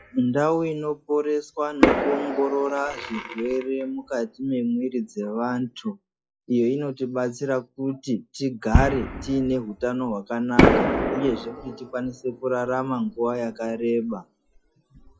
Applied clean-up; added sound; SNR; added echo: classical method log-MMSE.